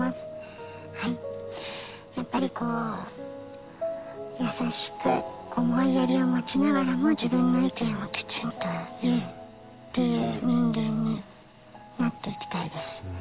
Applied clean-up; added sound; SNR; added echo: none; none; none; none.